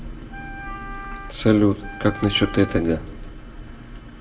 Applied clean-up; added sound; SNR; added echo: none; Wind instrument, woodwind instrument; 15 dB; reverberation time 0.6 s.